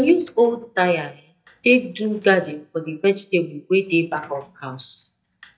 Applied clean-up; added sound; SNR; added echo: neural mask model DeepFilterNet 3.